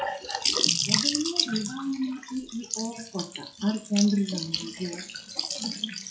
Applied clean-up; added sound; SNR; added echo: classical method WPE with log-MMSE.